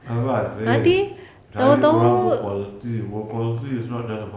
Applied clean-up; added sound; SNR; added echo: none; none; none; none.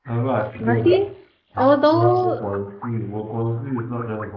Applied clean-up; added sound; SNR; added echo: neural mask model Resemble Enhance denoiser.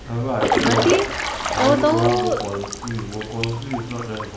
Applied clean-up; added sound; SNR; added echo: none; Drip / Trickle, dribble / Water / Splash, splatter; 3 dB; none.